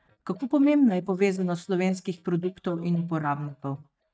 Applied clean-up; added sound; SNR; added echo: neural mask model DeepFilterNet 3.